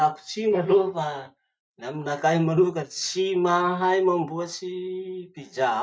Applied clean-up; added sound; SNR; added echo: neural mask model Resemble Enhance denoiser.